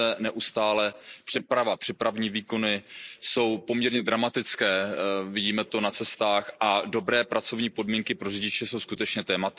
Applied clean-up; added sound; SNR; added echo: neural mask model Resemble Enhance denoiser.